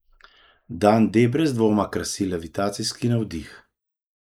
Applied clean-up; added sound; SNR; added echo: neural mask model Resemble Enhance denoiser.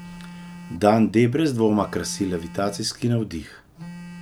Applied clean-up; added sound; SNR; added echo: none; Telephone; 18 dB; none.